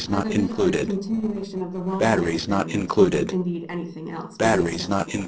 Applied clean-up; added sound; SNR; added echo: neural separator model SepFormer DNS4.